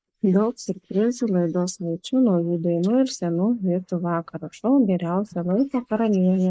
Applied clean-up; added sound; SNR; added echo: neural mask model Resemble Enhance denoiser.